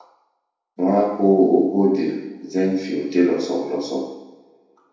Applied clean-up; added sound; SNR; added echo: none; none; none; reverberation time 0.9 s.